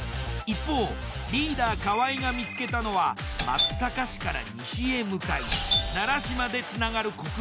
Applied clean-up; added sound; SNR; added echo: none; Doorbell; 2 dB; none.